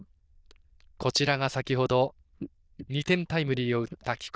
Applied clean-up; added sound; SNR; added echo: neural diffusion model UNIVERSE++.